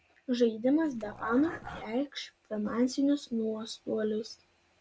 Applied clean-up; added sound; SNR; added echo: none; Dog; 13 dB; none.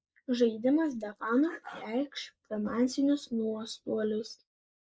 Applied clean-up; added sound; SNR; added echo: neural mask model Resemble Enhance denoiser.